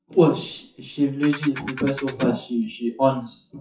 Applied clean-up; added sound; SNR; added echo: classical method WPE with log-MMSE.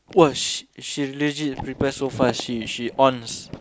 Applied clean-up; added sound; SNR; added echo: none; none; none; none.